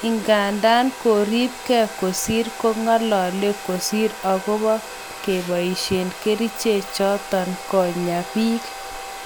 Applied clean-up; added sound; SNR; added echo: none; Domestic sounds, home sounds; 13 dB; none.